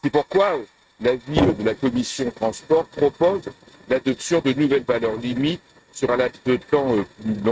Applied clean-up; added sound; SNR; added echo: neural mask model RNNoise.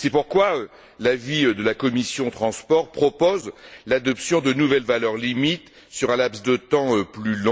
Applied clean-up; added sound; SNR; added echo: none; none; none; none.